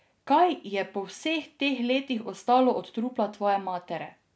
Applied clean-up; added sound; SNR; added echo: none; none; none; none.